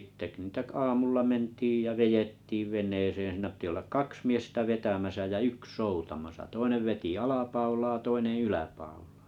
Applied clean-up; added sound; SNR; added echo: none; none; none; none.